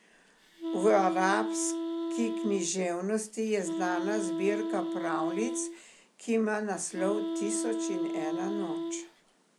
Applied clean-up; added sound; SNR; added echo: none; Wind instrument, woodwind instrument; 2 dB; none.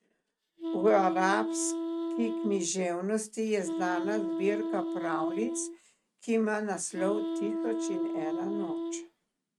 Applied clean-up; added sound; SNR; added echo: neural mask model RNNoise.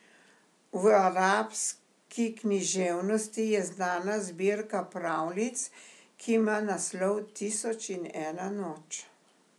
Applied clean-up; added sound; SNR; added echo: none; none; none; none.